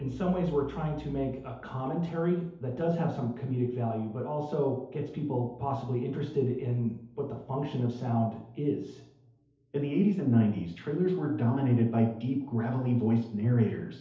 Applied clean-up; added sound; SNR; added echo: none; none; none; reverberation time 2.2 s.